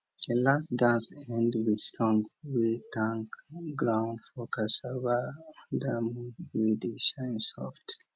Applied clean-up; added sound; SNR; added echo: none; none; none; none.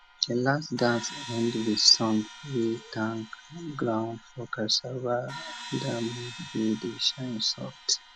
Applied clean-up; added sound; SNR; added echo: none; Crash cymbal; 15 dB; none.